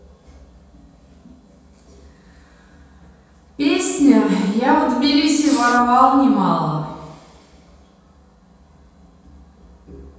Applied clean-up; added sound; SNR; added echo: none; Fireworks; 19 dB; reverberation time 1.2 s.